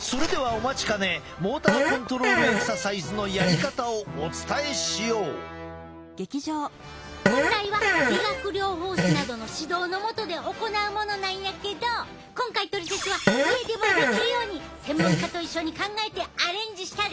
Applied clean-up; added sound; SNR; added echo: none; Fart; -2 dB; none.